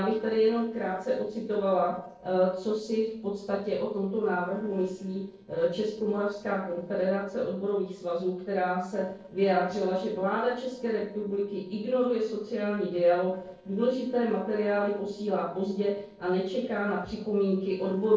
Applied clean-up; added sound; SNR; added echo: neural separator model SepFormer DNS4.